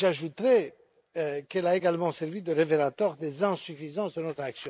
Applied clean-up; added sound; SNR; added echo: neural mask model Resemble Enhance denoiser.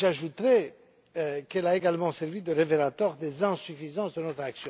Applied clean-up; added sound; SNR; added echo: none; none; none; none.